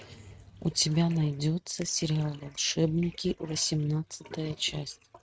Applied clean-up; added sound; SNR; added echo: neural mask model RNNoise.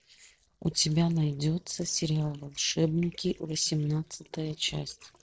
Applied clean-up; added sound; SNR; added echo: neural separator model SepFormer DNS4.